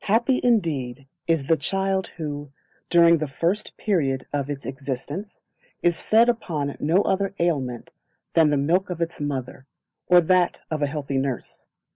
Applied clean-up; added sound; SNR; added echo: none; none; none; none.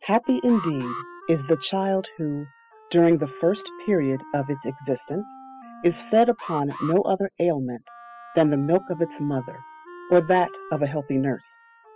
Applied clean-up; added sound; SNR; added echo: classical method spectral subtraction.